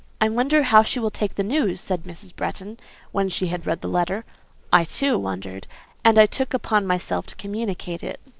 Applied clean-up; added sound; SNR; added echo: neural separator model SepFormer DNS4.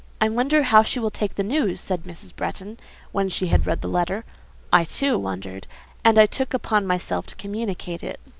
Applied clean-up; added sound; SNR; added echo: none; Bass drum; 7 dB; none.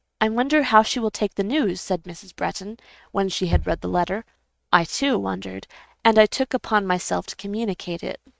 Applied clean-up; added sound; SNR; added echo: neural mask model RNNoise.